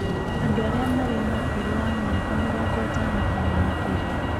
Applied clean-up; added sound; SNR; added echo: none; Motor vehicle (road); -5 dB; none.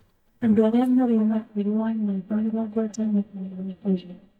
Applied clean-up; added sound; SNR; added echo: neural mask model DeepFilterNet 3.